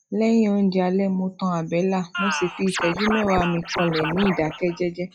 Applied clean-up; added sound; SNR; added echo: classical method log-MMSE.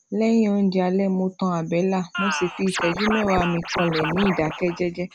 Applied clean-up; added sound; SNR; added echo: none; Scratching (performance technique); 5 dB; none.